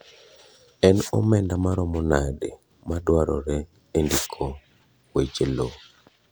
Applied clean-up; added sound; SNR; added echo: none; none; none; none.